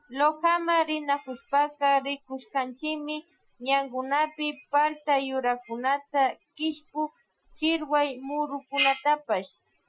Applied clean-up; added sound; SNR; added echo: classical method Wiener filter.